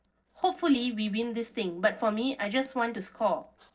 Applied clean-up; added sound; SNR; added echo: neural separator model SepFormer DNS4.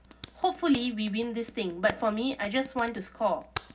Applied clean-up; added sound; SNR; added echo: none; Hands; 14 dB; reverberation time 0.4 s.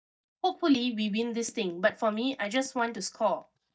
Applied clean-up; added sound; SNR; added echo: neural mask model DeepFilterNet 3.